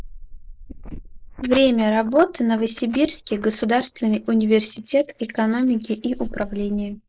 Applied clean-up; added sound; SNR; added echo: neural mask model Resemble Enhance denoiser.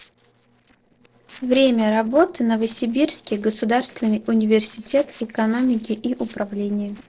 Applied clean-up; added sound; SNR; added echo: neural separator model SepFormer DNS4.